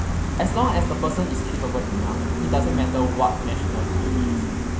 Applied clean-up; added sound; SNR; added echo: none; Gull, seagull; -4 dB; reverberation time 0.3 s.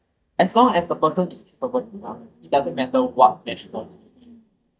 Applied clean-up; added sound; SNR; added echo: neural mask model DeepFilterNet 3.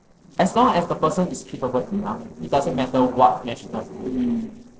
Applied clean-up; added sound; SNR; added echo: neural separator model SepFormer DNS4.